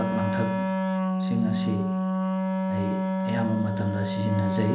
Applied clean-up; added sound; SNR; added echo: none; Wind instrument, woodwind instrument; -3 dB; none.